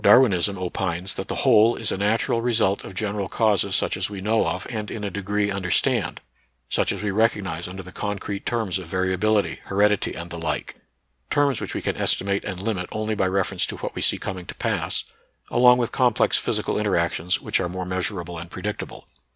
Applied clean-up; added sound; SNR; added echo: none; none; none; none.